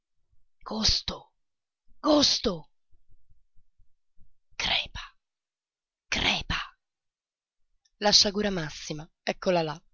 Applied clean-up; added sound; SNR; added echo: none; none; none; none.